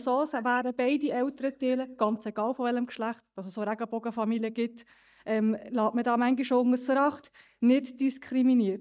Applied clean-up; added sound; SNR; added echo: neural mask model DeepFilterNet 3.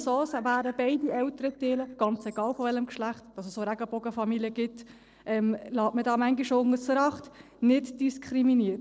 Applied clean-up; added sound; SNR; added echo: neural separator model SepFormer DNS4.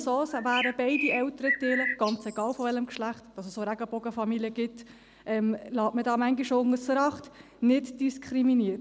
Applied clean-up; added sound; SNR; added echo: none; Bird; 5 dB; none.